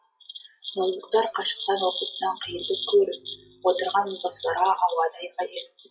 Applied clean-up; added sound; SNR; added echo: classical method WPE with log-MMSE.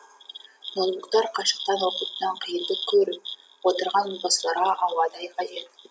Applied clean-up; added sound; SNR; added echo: none; none; none; none.